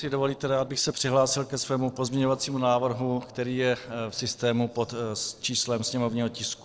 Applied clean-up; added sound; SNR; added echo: neural separator model SepFormer DNS4.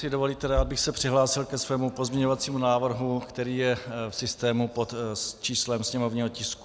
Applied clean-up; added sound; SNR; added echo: none; none; none; none.